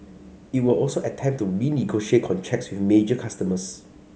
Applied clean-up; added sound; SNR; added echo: none; none; none; none.